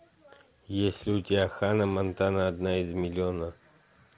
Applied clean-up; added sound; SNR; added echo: none; none; none; none.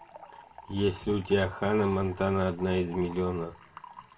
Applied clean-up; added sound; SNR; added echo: none; Fill (with liquid) / Trickle, dribble; 19 dB; reverberation time 0.2 s.